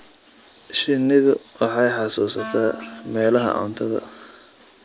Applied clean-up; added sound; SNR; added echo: none; Wind instrument, woodwind instrument; 17 dB; none.